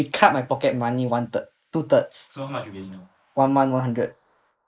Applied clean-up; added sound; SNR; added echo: neural mask model Resemble Enhance denoiser.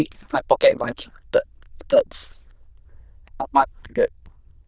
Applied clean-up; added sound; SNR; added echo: neural diffusion model UNIVERSE++.